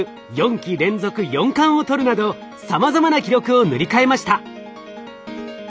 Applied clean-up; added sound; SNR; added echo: none; none; none; none.